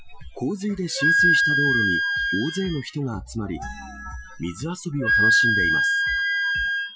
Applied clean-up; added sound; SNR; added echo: classical method Wiener filter.